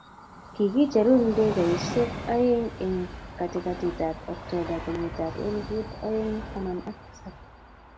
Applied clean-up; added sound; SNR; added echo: none; Train; 10 dB; none.